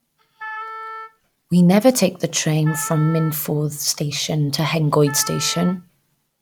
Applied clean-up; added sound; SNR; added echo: none; Wind instrument, woodwind instrument; 15 dB; none.